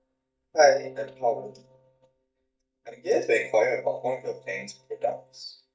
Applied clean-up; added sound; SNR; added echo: neural mask model DeepFilterNet 3.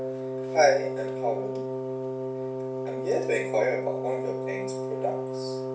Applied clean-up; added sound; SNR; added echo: none; Wind instrument, woodwind instrument; 2 dB; reverberation time 0.4 s.